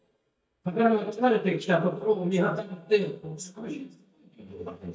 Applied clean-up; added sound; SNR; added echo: neural mask model DeepFilterNet 3.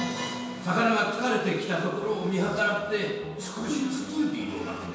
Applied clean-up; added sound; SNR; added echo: none; Harp; 18 dB; reverberation time 1.2 s.